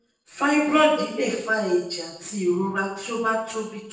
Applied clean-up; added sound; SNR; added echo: neural separator model SepFormer DNS4.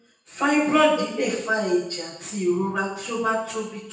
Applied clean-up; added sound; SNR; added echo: none; Cowbell; 20 dB; reverberation time 0.8 s.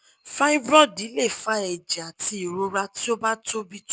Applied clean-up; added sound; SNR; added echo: none; none; none; none.